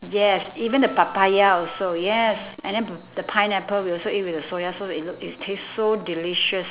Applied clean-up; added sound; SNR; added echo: none; Wind instrument, woodwind instrument; 18 dB; none.